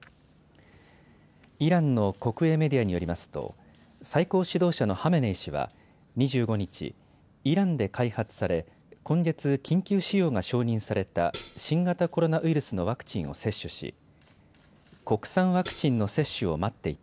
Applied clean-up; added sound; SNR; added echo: none; Hi-hat; 9 dB; none.